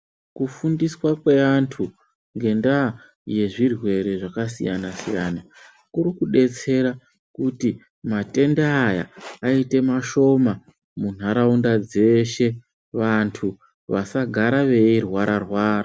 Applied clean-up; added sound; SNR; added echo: none; none; none; none.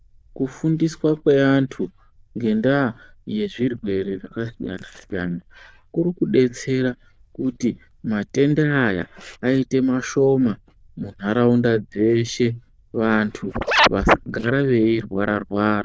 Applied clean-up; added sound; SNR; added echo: neural diffusion model UNIVERSE++.